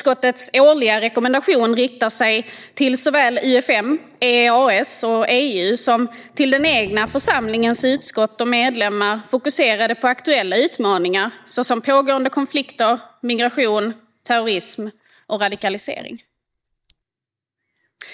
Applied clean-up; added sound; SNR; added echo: neural mask model DeepFilterNet 3.